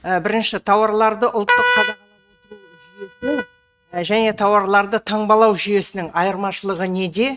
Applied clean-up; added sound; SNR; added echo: neural mask model RNNoise.